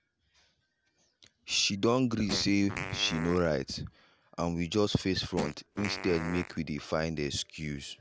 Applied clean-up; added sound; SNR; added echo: none; Fart; 10 dB; none.